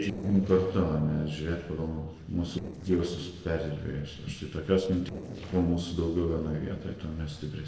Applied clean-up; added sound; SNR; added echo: neural separator model SepFormer DNS4.